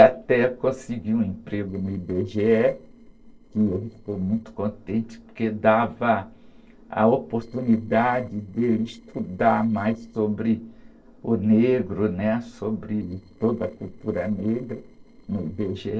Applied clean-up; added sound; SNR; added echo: neural separator model SepFormer DNS4.